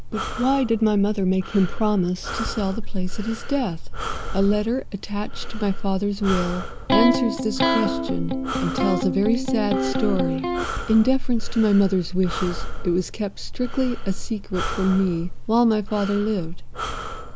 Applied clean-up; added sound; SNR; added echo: none; Breathing + Electric guitar; 2 dB; none.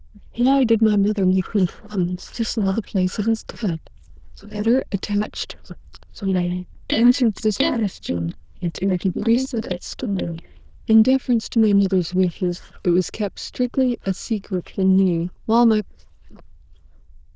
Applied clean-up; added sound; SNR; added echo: neural diffusion model UNIVERSE++.